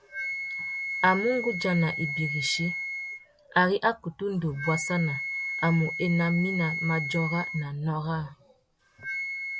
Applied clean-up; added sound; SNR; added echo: none; Wind instrument, woodwind instrument; 6 dB; none.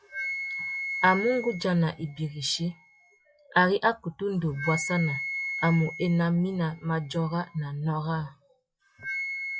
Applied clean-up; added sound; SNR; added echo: classical method log-MMSE.